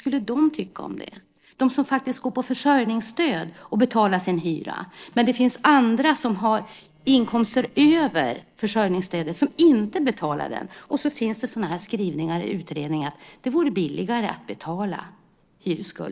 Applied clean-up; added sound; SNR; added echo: neural separator model SepFormer DNS4.